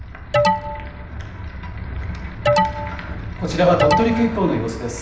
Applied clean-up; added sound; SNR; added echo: none; Alarm; -1 dB; reverberation time 0.9 s.